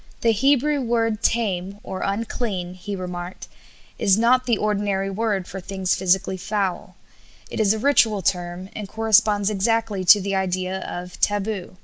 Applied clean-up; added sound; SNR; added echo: neural mask model Resemble Enhance denoiser.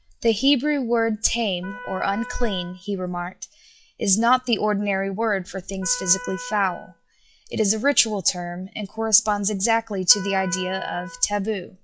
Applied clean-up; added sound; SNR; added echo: classical method log-MMSE.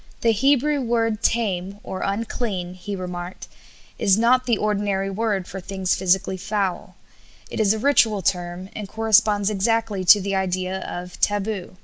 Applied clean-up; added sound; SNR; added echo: none; none; none; none.